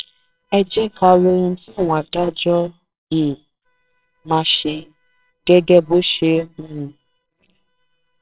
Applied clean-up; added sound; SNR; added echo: neural separator model SepFormer WHAMR!.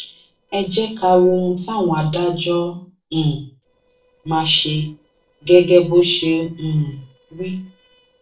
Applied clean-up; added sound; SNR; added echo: neural separator model SepFormer DNS4.